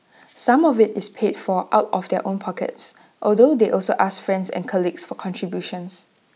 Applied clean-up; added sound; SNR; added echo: none; none; none; none.